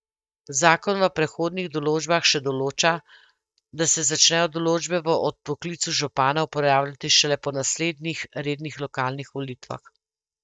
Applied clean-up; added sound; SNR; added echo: neural mask model DeepFilterNet 3.